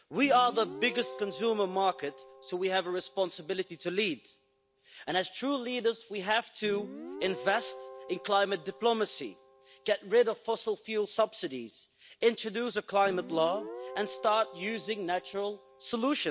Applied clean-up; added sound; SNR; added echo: none; Guitar; 16 dB; none.